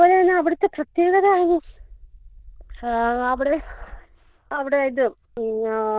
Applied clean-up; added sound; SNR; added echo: neural diffusion model UNIVERSE++.